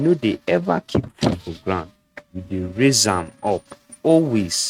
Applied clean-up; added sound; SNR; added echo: neural mask model RNNoise.